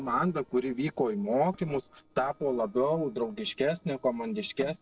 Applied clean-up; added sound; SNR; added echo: neural separator model SepFormer DNS4.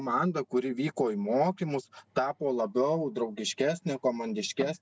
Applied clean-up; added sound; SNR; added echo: none; none; none; none.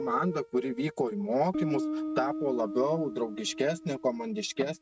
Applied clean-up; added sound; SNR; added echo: neural mask model RNNoise.